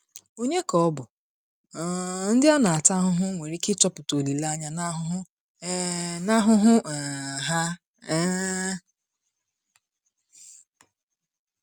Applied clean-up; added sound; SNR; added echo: none; Mechanisms; 18 dB; none.